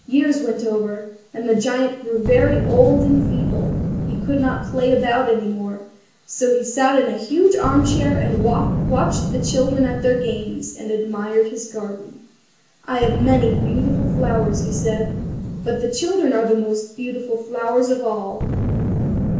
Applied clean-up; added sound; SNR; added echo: none; Boom; 4 dB; reverberation time 0.5 s.